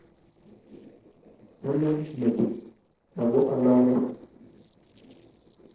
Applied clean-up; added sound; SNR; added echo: neural separator model SepFormer DNS4.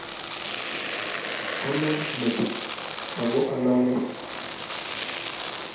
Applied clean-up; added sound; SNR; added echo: none; Domestic sounds, home sounds; 3 dB; reverberation time 0.8 s.